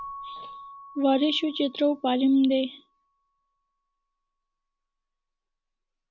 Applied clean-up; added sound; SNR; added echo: none; Keyboard (musical) / Bell; 19 dB; none.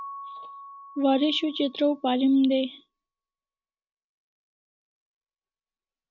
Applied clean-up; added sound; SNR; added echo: neural mask model RNNoise.